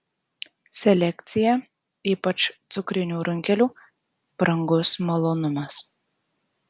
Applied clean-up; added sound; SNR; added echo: none; none; none; none.